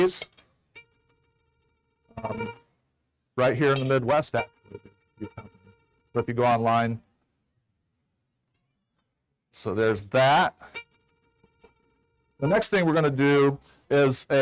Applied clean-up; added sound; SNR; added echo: neural mask model RNNoise.